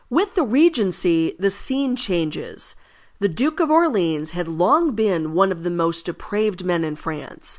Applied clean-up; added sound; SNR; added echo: none; none; none; none.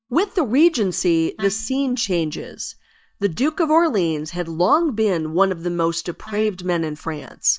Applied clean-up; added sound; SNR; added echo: neural mask model DeepFilterNet 3.